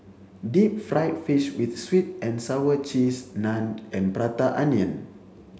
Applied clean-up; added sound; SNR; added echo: none; none; none; none.